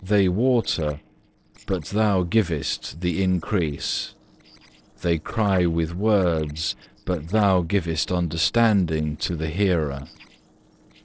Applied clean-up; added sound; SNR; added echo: neural separator model SepFormer DNS4.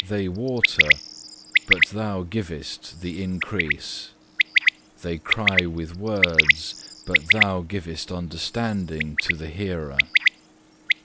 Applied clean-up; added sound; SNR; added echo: none; Bird; -5 dB; none.